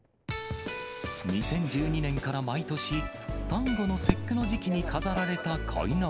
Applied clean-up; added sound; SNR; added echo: none; Fireworks; 12 dB; none.